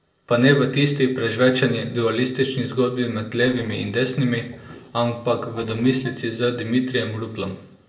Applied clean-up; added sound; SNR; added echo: neural separator model SepFormer DNS4.